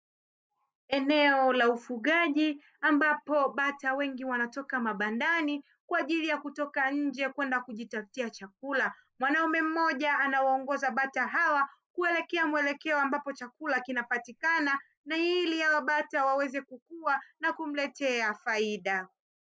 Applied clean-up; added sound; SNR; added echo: neural mask model Resemble Enhance denoiser.